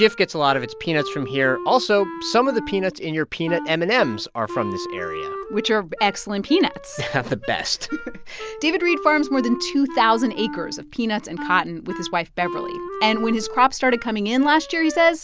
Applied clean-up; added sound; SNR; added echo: none; Wind instrument, woodwind instrument; 12 dB; none.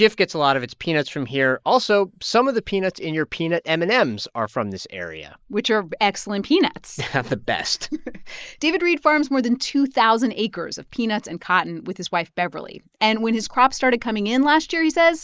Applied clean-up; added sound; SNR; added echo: neural mask model Resemble Enhance denoiser.